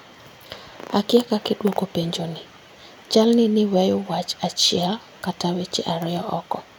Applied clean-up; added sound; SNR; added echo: none; none; none; none.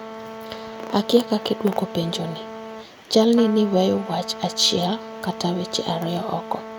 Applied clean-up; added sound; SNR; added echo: none; Trumpet; 13 dB; none.